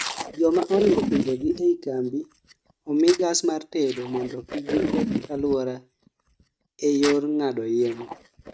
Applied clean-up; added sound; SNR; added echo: neural mask model RNNoise.